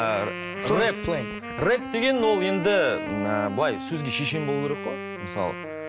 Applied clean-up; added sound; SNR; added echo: none; Wind instrument, woodwind instrument; 7 dB; none.